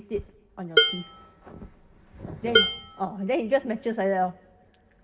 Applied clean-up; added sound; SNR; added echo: none; Dishes, pots, and pans; -4 dB; reverberation time 1.0 s.